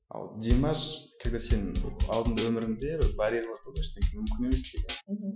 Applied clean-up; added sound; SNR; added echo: classical method Wiener filter.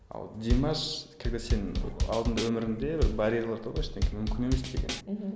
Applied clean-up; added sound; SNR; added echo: none; Bass drum / Snare drum / Drum kit; -1 dB; none.